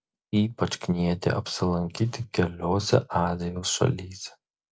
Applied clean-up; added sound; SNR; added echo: none; none; none; none.